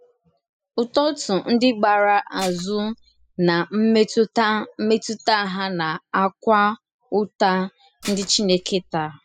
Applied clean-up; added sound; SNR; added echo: classical method spectral subtraction.